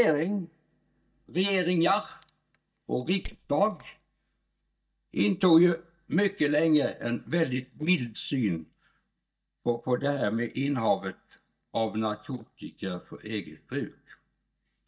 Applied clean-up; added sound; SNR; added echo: neural mask model DeepFilterNet 3.